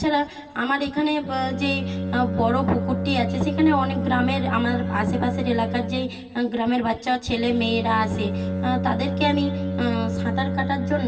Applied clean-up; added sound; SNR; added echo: none; Bowed string instrument; 3 dB; reverberation time 2.2 s.